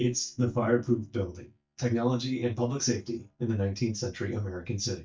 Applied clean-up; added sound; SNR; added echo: neural mask model DeepFilterNet 3.